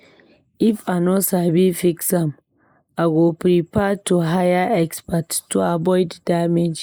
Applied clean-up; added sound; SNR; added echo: neural mask model Resemble Enhance denoiser.